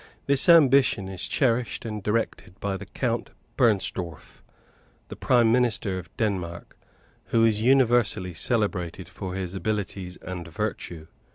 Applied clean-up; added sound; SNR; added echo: none; none; none; none.